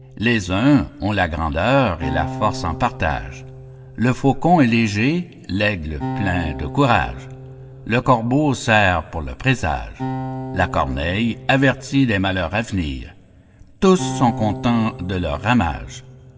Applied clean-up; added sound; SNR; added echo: none; Acoustic guitar; 13 dB; reverberation time 0.6 s.